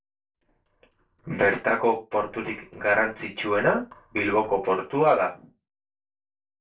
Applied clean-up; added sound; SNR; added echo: neural separator model SepFormer DNS4.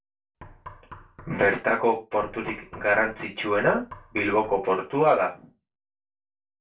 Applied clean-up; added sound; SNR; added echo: none; Knock; 20 dB; reverberation time 0.3 s.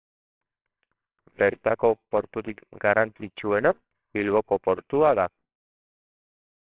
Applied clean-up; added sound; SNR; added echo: neural separator model SepFormer WHAMR!.